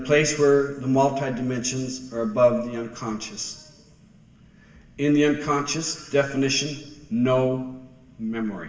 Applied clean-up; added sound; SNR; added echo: none; none; none; reverberation time 1.1 s.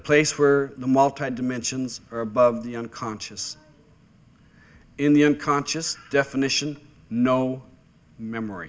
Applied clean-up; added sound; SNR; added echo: none; none; none; none.